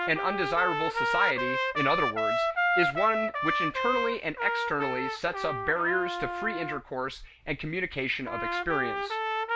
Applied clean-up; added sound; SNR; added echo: none; Trumpet; 0 dB; none.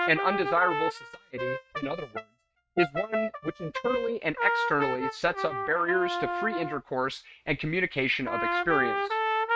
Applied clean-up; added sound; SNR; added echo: neural mask model RNNoise.